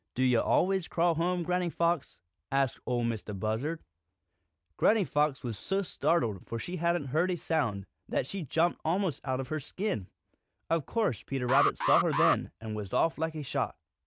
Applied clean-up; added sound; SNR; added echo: none; Alarm; 1 dB; none.